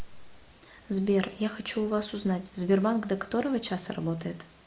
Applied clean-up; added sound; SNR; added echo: none; none; none; none.